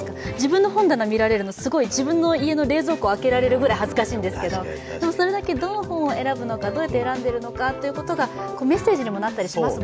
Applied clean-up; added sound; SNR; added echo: none; Wind instrument, woodwind instrument; 15 dB; none.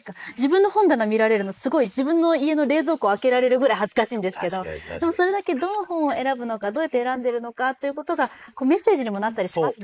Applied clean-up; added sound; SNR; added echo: neural mask model Resemble Enhance denoiser.